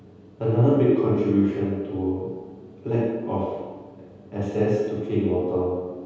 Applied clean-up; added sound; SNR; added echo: none; none; none; reverberation time 1.2 s.